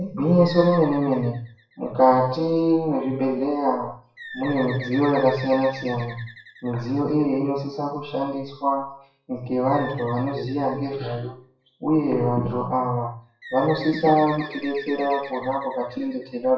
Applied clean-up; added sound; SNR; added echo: classical method WPE with log-MMSE.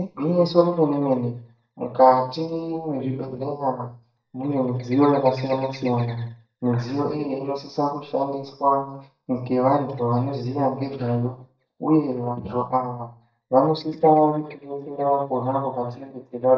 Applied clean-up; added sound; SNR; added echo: neural mask model DeepFilterNet 3.